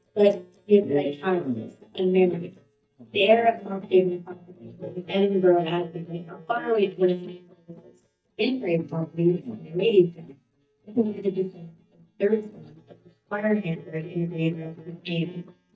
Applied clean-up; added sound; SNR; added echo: neural mask model DeepFilterNet 3.